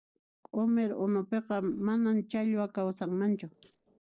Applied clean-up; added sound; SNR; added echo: neural separator model SepFormer DNS4.